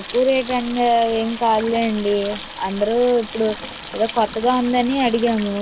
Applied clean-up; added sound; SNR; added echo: none; Sink (filling or washing) / Water tap, faucet; 14 dB; none.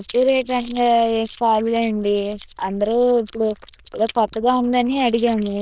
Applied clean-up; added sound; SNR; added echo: neural diffusion model UNIVERSE++.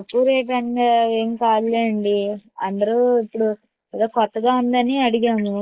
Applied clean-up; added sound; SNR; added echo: neural mask model Resemble Enhance denoiser.